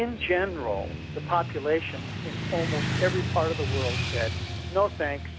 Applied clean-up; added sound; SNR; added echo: none; Motorcycle / Traffic noise, roadway noise; 2 dB; none.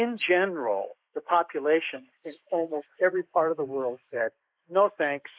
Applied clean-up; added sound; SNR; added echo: neural mask model Resemble Enhance denoiser.